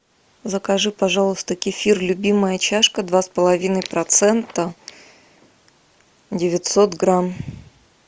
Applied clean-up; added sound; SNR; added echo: none; none; none; none.